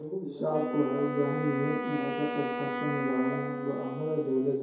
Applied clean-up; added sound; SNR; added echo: none; Wind instrument, woodwind instrument; 4 dB; reverberation time 2.3 s.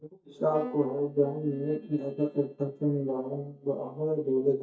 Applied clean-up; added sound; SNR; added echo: neural mask model DeepFilterNet 3.